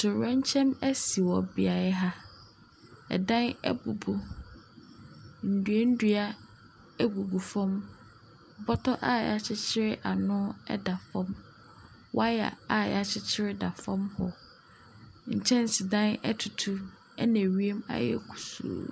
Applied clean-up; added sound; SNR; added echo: none; none; none; none.